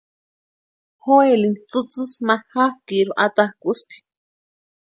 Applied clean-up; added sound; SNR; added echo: none; none; none; none.